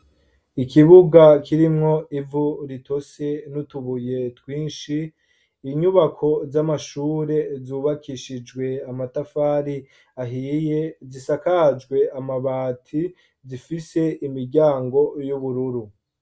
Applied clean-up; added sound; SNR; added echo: none; none; none; none.